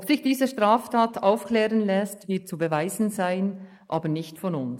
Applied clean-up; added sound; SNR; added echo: neural mask model Resemble Enhance denoiser.